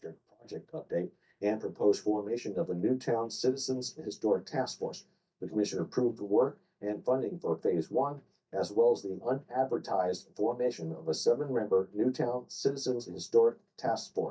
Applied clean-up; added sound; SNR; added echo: neural mask model DeepFilterNet 3.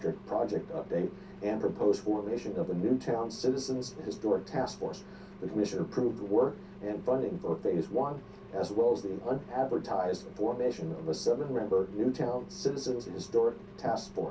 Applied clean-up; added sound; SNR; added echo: none; Engine; 16 dB; reverberation time 0.3 s.